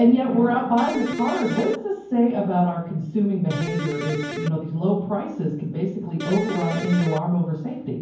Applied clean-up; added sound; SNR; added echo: none; Electric guitar; 8 dB; reverberation time 0.9 s.